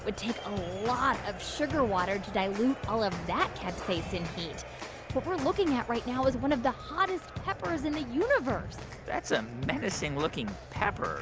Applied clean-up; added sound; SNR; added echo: none; none; none; none.